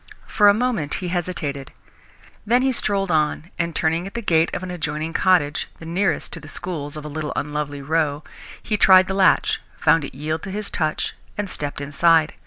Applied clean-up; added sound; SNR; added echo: none; none; none; none.